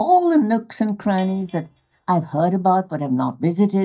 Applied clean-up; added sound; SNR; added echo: neural mask model DeepFilterNet 3.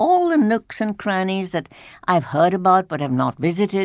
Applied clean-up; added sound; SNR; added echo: none; none; none; none.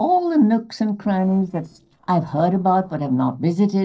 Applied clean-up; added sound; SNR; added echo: neural separator model SepFormer DNS4.